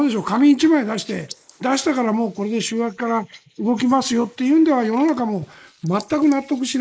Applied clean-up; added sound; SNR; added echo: neural mask model Resemble Enhance denoiser.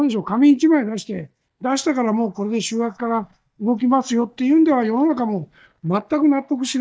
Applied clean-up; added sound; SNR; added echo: neural mask model DeepFilterNet 3.